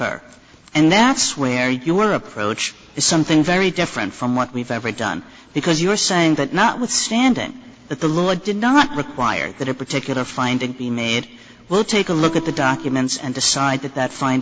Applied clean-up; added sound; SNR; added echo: none; Guitar; 11 dB; none.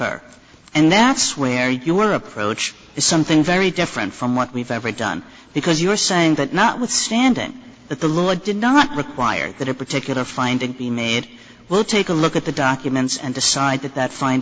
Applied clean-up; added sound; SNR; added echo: none; none; none; none.